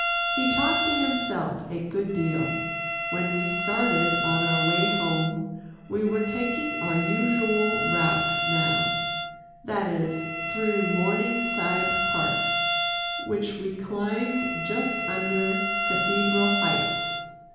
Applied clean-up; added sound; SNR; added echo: none; Bowed string instrument; 0 dB; reverberation time 1.0 s.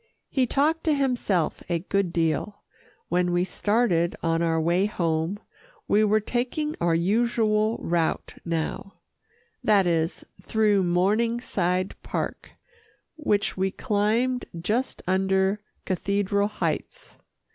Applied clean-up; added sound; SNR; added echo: none; none; none; none.